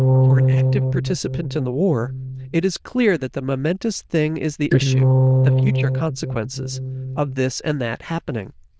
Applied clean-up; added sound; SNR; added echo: neural diffusion model UNIVERSE++.